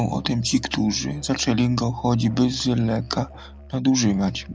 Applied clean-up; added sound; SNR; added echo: none; Musical instrument; 20 dB; none.